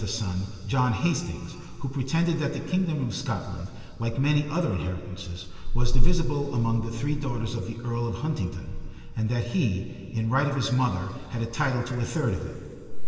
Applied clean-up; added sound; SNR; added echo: none; none; none; reverberation time 2.9 s.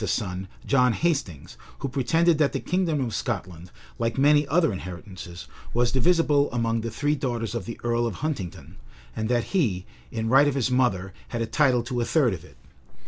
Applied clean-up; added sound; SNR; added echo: none; none; none; none.